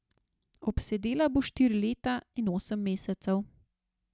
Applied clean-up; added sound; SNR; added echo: none; none; none; none.